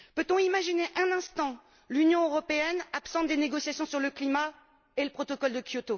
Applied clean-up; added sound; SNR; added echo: none; none; none; none.